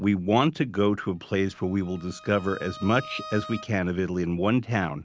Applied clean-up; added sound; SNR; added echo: none; Bowed string instrument; 18 dB; none.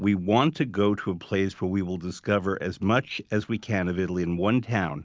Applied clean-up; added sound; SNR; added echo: none; none; none; none.